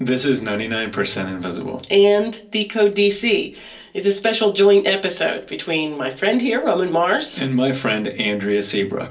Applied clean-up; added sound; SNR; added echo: none; none; none; reverberation time 0.3 s.